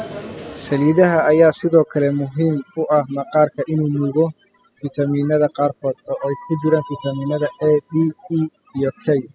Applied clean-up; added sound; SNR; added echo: classical method spectral subtraction.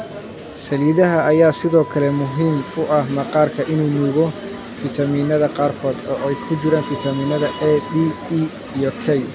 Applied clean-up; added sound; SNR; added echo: none; Wind instrument, woodwind instrument; 17 dB; none.